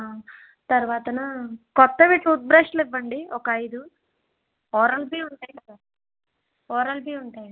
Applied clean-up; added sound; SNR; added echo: none; none; none; none.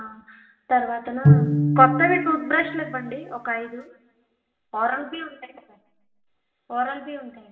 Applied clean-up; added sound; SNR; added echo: none; Bowed string instrument; -4 dB; reverberation time 0.7 s.